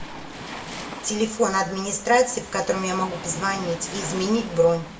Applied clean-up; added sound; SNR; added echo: none; Waves, surf; 13 dB; reverberation time 0.6 s.